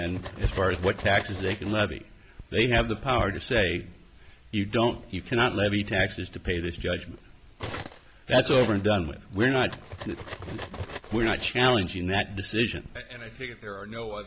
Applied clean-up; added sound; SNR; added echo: none; Cutlery, silverware; 15 dB; none.